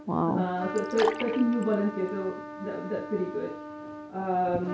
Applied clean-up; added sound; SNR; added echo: none; Trumpet + Fill (with liquid); 10 dB; none.